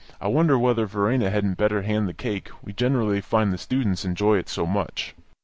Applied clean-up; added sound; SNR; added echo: none; none; none; none.